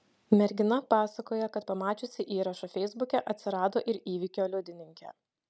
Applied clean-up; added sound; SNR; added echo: none; none; none; none.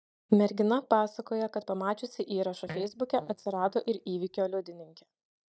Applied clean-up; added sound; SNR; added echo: neural mask model DeepFilterNet 3.